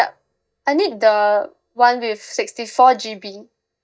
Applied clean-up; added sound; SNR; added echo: neural mask model DeepFilterNet 3.